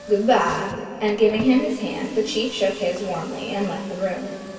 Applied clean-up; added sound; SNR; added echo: none; Car; 16 dB; reverberation time 2.6 s.